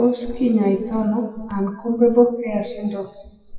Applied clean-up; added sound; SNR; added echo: classical method WPE with log-MMSE.